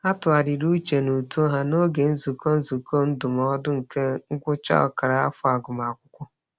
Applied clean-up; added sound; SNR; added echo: none; none; none; none.